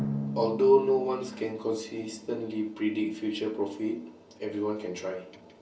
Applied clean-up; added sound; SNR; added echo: none; Drum; 11 dB; reverberation time 0.3 s.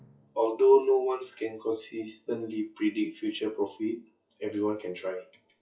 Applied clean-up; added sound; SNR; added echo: classical method WPE with log-MMSE.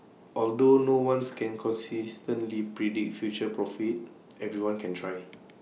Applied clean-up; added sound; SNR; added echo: none; none; none; none.